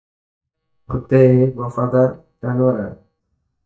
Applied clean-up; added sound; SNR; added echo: neural mask model DeepFilterNet 3.